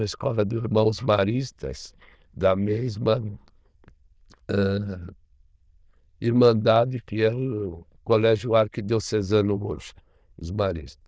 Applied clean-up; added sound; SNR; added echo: neural diffusion model UNIVERSE++.